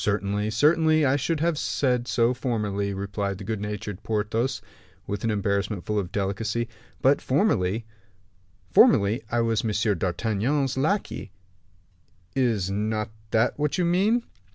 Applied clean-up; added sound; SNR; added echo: none; none; none; none.